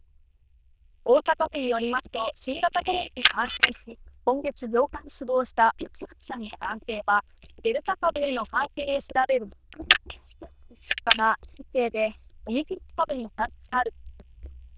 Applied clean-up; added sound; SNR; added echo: neural diffusion model UNIVERSE++.